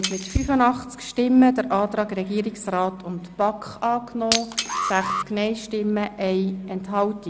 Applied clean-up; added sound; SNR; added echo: none; Alarm + Shatter; 10 dB; none.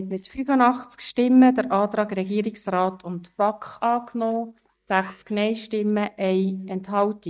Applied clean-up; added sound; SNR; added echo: neural mask model DeepFilterNet 3.